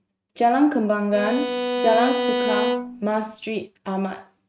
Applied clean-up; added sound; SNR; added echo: neural mask model RNNoise.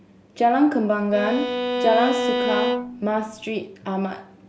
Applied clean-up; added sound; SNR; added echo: none; Bowed string instrument; 1 dB; none.